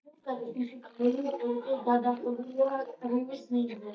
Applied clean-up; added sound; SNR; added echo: neural mask model DeepFilterNet 3.